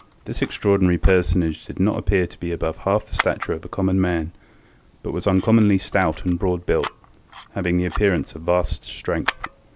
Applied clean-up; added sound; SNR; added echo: none; Camera; 15 dB; none.